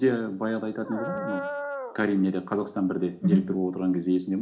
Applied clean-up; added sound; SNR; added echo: none; Dog; 7 dB; reverberation time 0.4 s.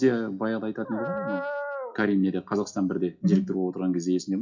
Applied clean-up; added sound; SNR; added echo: classical method WPE with log-MMSE.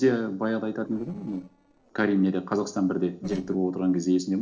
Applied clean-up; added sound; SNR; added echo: neural separator model SepFormer DNS4.